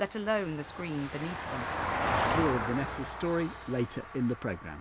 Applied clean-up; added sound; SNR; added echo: none; Vehicle; 2 dB; none.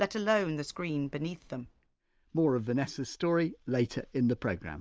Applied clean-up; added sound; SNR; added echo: none; none; none; none.